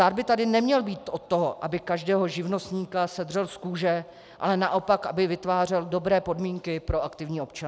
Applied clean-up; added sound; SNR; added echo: none; none; none; none.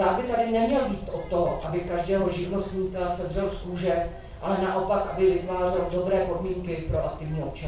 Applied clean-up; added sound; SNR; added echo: none; Bird; 13 dB; reverberation time 0.4 s.